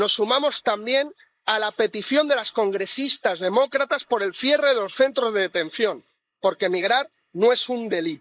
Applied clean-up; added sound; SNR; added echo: neural mask model Resemble Enhance denoiser.